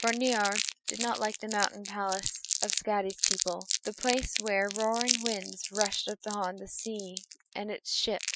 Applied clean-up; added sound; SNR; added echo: classical method Wiener filter.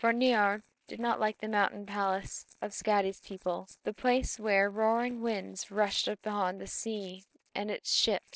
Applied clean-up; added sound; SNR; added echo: neural separator model SepFormer DNS4.